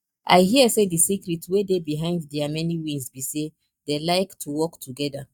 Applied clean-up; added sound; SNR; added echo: neural mask model DeepFilterNet 3.